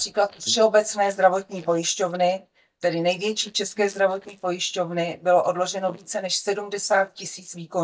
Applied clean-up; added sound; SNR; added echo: neural mask model DeepFilterNet 3.